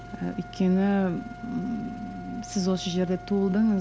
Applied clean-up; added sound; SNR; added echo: none; Trumpet + Engine; 15 dB; none.